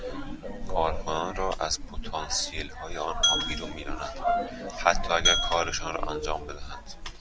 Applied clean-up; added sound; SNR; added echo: none; Brass instrument + Glass; 1 dB; none.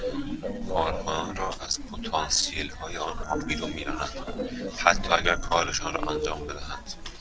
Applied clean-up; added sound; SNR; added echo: neural separator model SepFormer DNS4.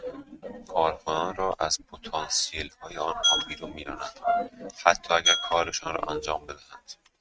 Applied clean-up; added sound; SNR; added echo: neural mask model RNNoise.